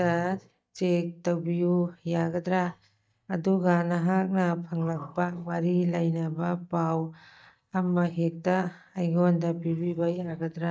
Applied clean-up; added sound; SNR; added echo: neural mask model DeepFilterNet 3.